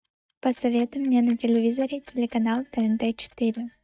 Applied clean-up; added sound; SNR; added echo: neural mask model DeepFilterNet 3.